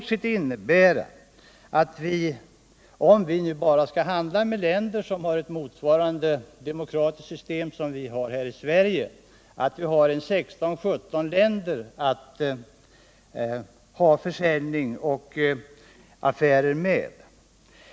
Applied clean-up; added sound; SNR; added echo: none; none; none; none.